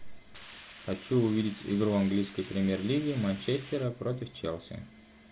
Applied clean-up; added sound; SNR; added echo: none; Hiss; 18 dB; none.